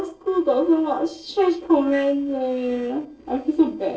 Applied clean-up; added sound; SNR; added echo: neural separator model SepFormer DNS4.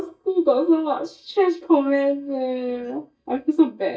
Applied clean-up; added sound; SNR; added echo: neural mask model DeepFilterNet 3.